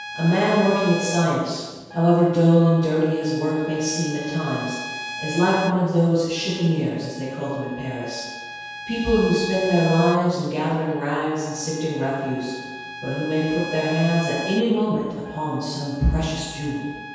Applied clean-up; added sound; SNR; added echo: none; Trumpet; 13 dB; reverberation time 1.2 s.